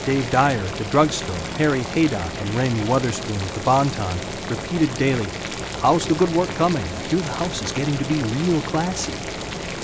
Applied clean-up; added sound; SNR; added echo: none; Boiling; 7 dB; none.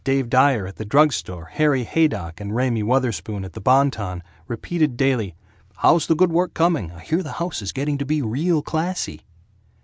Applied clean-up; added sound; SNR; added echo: none; none; none; none.